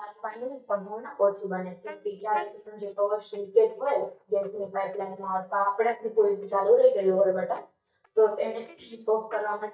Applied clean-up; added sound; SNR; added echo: neural mask model DeepFilterNet 3.